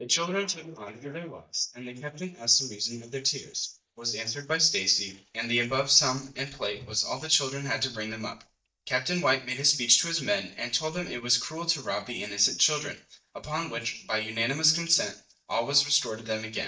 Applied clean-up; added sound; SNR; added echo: neural mask model DeepFilterNet 3.